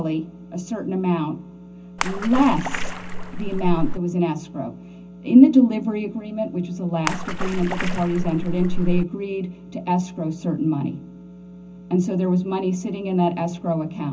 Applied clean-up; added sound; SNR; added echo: none; Splash, splatter; 1 dB; reverberation time 0.3 s.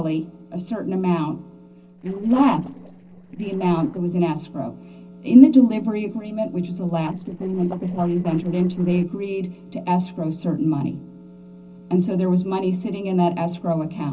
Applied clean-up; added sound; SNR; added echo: neural separator model SepFormer DNS4.